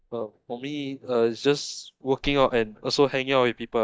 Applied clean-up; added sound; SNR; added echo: neural mask model DeepFilterNet 3.